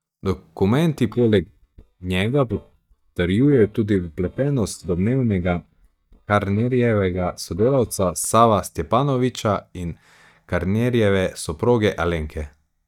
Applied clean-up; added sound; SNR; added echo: neural mask model DeepFilterNet 3.